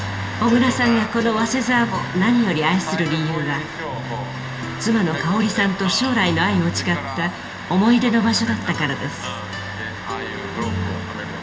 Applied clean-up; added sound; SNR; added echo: none; none; none; reverberation time 2.4 s.